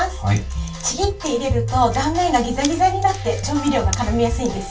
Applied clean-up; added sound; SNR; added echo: none; Computer keyboard; 19 dB; reverberation time 0.2 s.